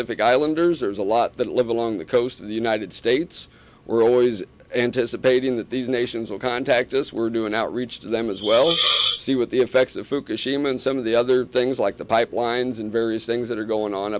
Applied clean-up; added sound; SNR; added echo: none; Hiss; 0 dB; none.